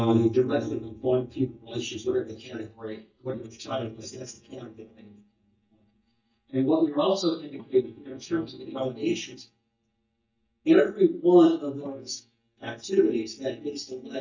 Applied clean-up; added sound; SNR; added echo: neural mask model DeepFilterNet 3.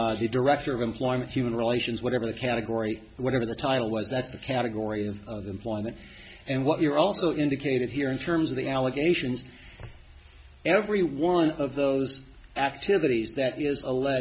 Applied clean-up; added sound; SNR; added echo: none; none; none; none.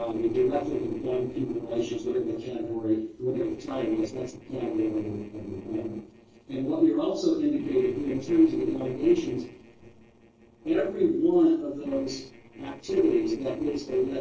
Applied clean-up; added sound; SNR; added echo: neural separator model SepFormer DNS4.